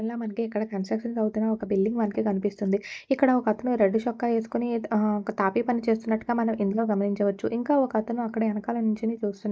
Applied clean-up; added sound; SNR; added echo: neural mask model DeepFilterNet 3.